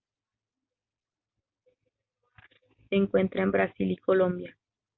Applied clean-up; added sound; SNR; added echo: none; none; none; none.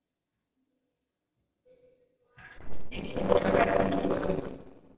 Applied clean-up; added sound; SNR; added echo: neural separator model SepFormer DNS4.